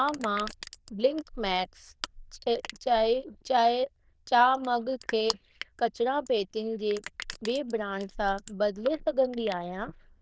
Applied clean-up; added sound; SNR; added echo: neural diffusion model UNIVERSE++.